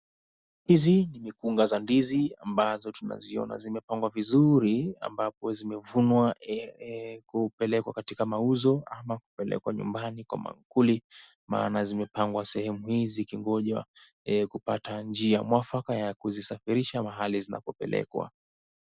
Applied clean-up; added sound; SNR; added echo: none; none; none; none.